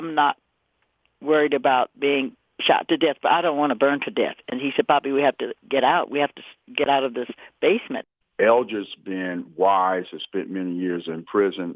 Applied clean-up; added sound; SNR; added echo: none; none; none; none.